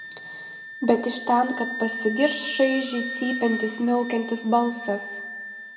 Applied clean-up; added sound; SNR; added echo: none; Wind instrument, woodwind instrument; 10 dB; reverberation time 1.1 s.